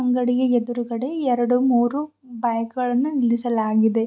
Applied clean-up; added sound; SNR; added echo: none; none; none; none.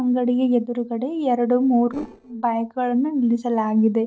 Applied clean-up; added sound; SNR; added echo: neural separator model SepFormer DNS4.